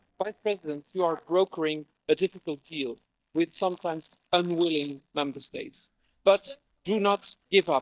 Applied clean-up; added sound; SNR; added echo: neural mask model DeepFilterNet 3.